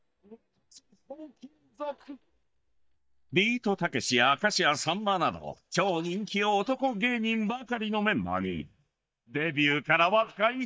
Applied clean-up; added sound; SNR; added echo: neural mask model DeepFilterNet 3.